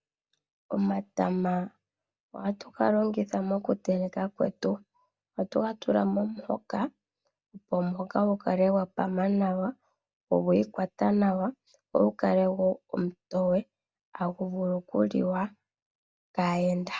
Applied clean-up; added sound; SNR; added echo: none; none; none; none.